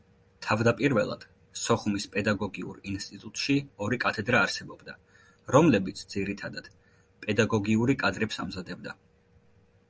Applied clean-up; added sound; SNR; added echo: none; none; none; none.